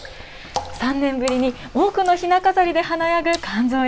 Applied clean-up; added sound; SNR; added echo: none; Water / Splash, splatter; 16 dB; none.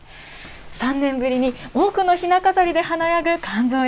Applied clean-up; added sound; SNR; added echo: none; none; none; none.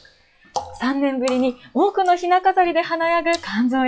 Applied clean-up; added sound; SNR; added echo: classical method log-MMSE.